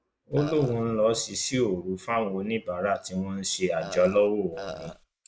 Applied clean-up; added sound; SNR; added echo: neural mask model Resemble Enhance denoiser.